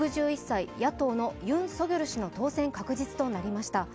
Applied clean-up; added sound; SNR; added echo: none; none; none; none.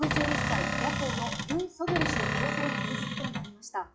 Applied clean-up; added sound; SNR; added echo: classical method WPE with log-MMSE.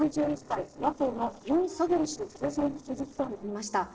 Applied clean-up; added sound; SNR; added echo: neural separator model SepFormer DNS4.